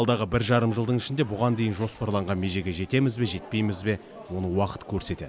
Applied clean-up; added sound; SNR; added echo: none; none; none; none.